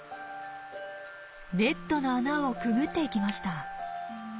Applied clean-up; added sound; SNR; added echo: none; none; none; none.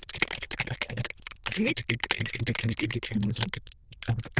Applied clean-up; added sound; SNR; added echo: neural diffusion model UNIVERSE++.